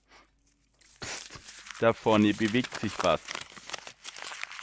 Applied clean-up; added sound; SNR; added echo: none; Crumpling, crinkling; 12 dB; none.